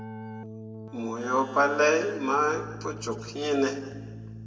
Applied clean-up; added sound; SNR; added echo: none; Keyboard (musical); 13 dB; reverberation time 1.5 s.